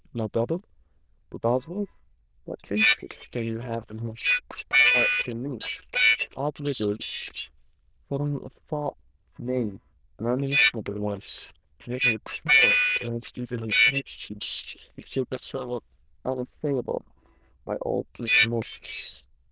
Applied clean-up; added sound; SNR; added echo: neural diffusion model UNIVERSE++.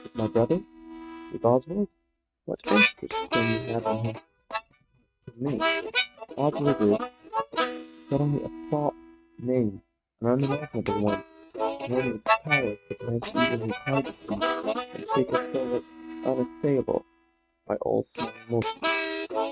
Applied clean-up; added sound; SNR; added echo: neural mask model RNNoise.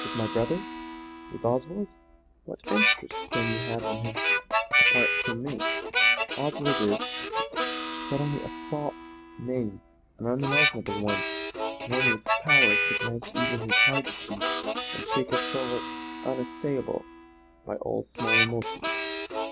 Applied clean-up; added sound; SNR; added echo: none; Harmonica; -4 dB; none.